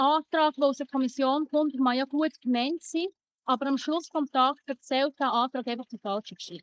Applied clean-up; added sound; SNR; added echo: neural mask model Resemble Enhance denoiser.